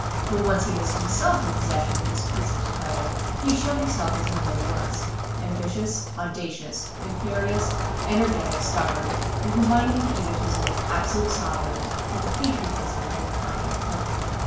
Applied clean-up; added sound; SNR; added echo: none; Rain; -2 dB; reverberation time 0.5 s.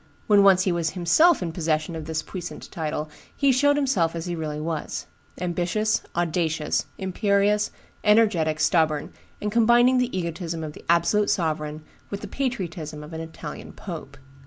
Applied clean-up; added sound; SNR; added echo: none; none; none; none.